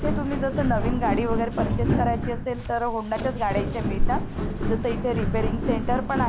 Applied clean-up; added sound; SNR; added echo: none; Walk, footsteps; -2 dB; none.